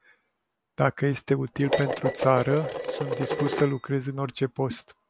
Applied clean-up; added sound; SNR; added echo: none; Dishes, pots, and pans; 3 dB; none.